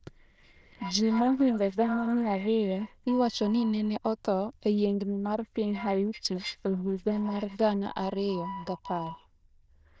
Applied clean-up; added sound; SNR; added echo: neural diffusion model UNIVERSE++.